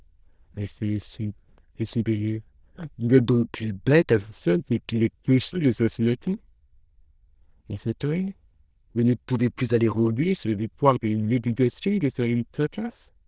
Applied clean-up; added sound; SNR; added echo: neural diffusion model UNIVERSE++.